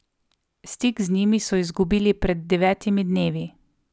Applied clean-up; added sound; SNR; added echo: none; none; none; none.